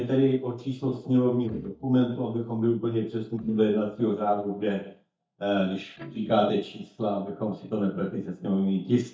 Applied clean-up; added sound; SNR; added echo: neural mask model DeepFilterNet 3.